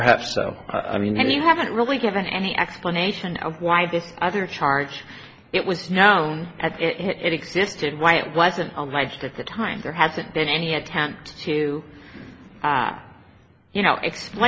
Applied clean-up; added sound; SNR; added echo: none; none; none; none.